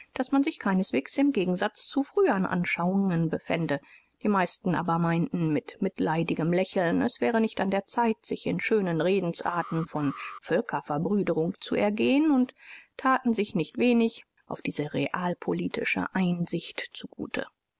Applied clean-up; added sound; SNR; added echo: none; Alarm; 18 dB; none.